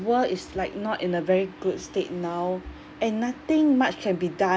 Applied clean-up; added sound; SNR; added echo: none; none; none; none.